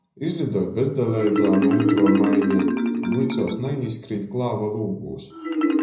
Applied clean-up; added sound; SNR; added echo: none; Marimba, xylophone; -1 dB; reverberation time 0.5 s.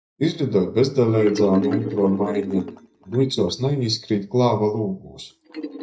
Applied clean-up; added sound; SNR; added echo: neural mask model DeepFilterNet 3.